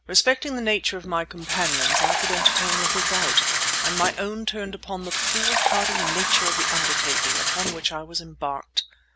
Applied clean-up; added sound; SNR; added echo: none; Fill (with liquid); -3 dB; none.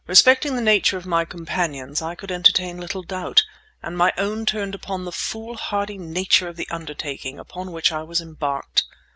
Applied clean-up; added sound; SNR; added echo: none; none; none; none.